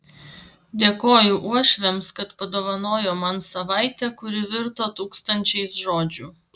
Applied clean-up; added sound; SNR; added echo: none; none; none; none.